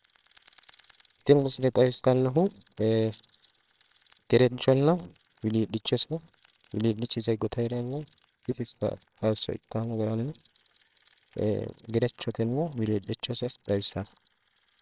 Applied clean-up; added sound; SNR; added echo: neural separator model SepFormer WHAMR!.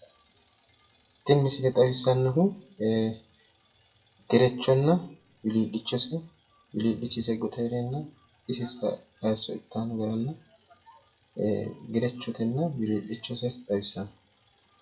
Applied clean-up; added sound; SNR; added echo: classical method WPE with log-MMSE.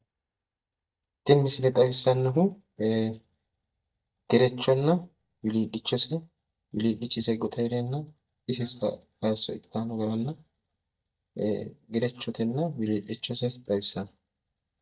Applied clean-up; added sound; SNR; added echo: neural mask model DeepFilterNet 3.